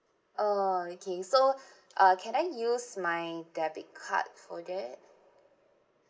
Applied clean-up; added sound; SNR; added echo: neural mask model Resemble Enhance denoiser.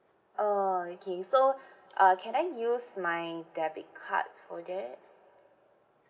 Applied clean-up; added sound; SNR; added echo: none; none; none; none.